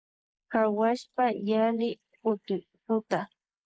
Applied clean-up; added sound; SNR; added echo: neural mask model Resemble Enhance denoiser.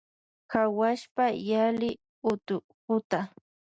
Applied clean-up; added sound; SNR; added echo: none; none; none; none.